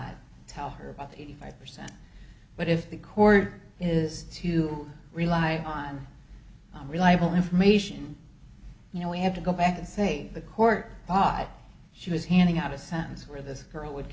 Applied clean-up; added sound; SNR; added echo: none; none; none; none.